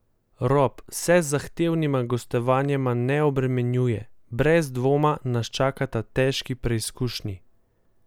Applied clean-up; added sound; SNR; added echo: none; none; none; none.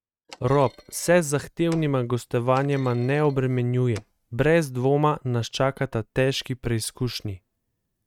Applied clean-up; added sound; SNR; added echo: neural mask model RNNoise.